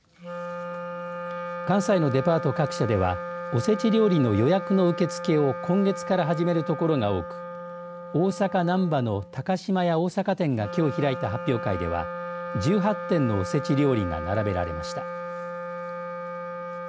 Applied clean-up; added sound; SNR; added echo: none; Wind instrument, woodwind instrument; 8 dB; none.